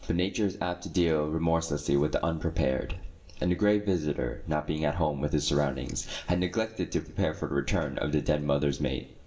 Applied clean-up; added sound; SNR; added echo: none; none; none; reverberation time 1.2 s.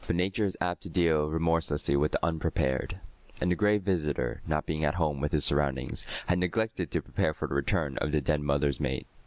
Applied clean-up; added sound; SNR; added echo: none; none; none; none.